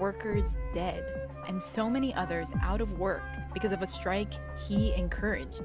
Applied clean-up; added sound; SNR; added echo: none; Wind instrument, woodwind instrument; 12 dB; none.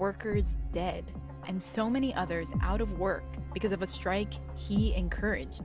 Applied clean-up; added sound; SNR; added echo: none; none; none; none.